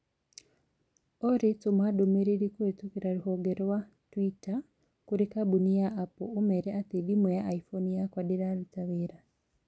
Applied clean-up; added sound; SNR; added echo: none; none; none; none.